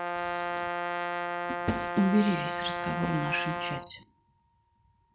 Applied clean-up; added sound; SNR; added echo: none; Brass instrument; 1 dB; none.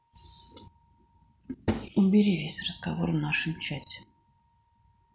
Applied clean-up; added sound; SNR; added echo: none; none; none; none.